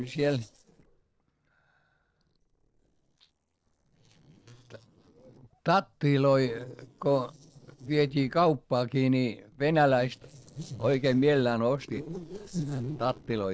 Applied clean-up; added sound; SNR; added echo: neural separator model SepFormer DNS4.